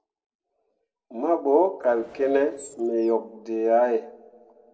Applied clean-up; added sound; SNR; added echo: neural separator model SepFormer DNS4.